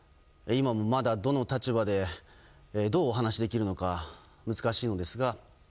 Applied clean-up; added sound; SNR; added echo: none; none; none; none.